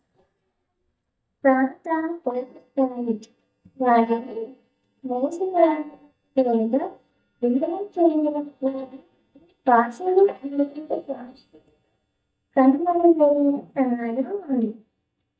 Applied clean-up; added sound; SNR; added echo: neural mask model DeepFilterNet 3.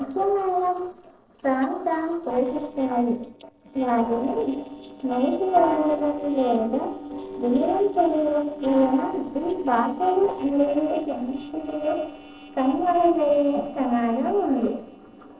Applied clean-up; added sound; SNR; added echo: neural separator model SepFormer DNS4.